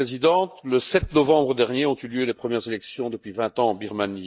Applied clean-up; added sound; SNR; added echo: neural mask model DeepFilterNet 3.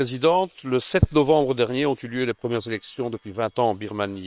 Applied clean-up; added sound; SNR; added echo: neural separator model SepFormer WHAM!.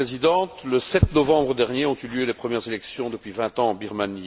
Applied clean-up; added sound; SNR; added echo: none; none; none; none.